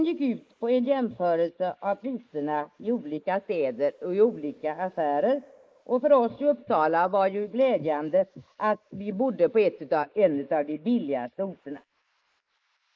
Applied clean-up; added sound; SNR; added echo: neural mask model Resemble Enhance denoiser.